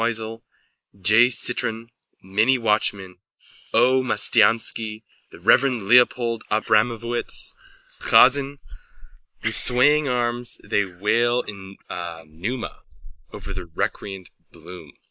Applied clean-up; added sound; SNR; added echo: neural mask model Resemble Enhance denoiser.